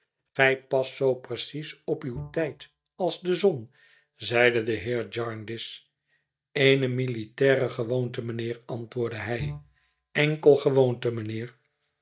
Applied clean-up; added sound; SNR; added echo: neural mask model DeepFilterNet 3.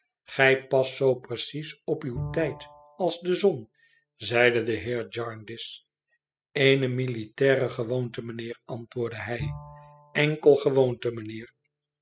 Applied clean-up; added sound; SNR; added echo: classical method spectral subtraction.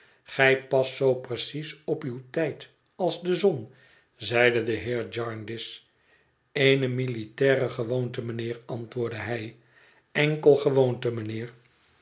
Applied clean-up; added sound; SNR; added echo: none; none; none; none.